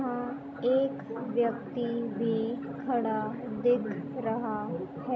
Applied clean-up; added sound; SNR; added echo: none; none; none; none.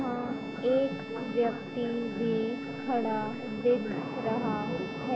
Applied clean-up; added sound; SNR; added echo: none; Bowed string instrument + Thunder; 9 dB; none.